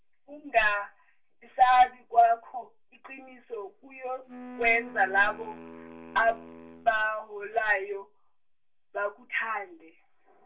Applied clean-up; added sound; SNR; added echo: none; Wind instrument, woodwind instrument; 17 dB; reverberation time 0.2 s.